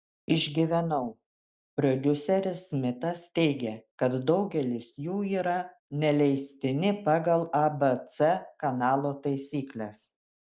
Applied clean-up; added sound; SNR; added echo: none; none; none; none.